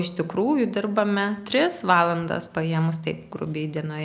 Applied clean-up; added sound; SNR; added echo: none; none; none; none.